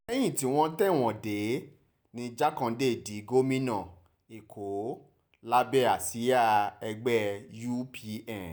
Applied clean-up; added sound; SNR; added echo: none; none; none; none.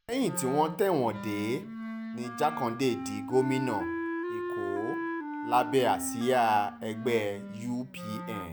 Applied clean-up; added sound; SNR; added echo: none; Wind instrument, woodwind instrument; 7 dB; none.